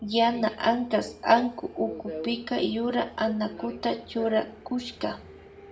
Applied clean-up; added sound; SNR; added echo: none; Subway, metro, underground; 15 dB; reverberation time 0.6 s.